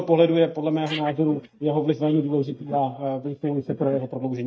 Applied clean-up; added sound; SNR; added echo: neural mask model DeepFilterNet 3.